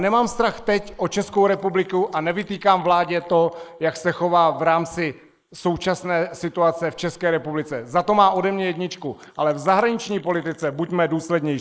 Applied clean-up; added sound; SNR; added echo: neural mask model Resemble Enhance denoiser.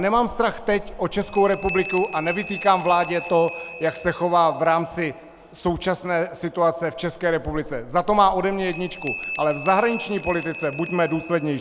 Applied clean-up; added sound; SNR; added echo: none; Bell; 5 dB; none.